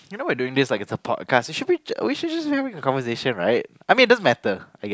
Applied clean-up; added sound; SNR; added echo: none; none; none; none.